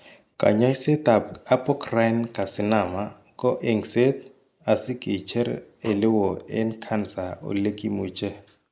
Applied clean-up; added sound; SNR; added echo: neural mask model Resemble Enhance denoiser.